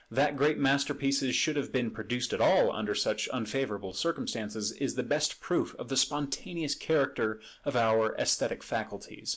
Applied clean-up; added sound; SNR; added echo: none; none; none; none.